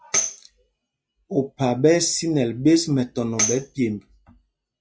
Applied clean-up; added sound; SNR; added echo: classical method log-MMSE.